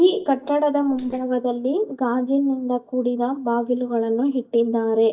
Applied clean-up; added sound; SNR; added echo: neural mask model DeepFilterNet 3.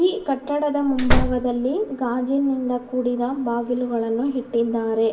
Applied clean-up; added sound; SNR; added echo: none; Slam; -2 dB; reverberation time 2.0 s.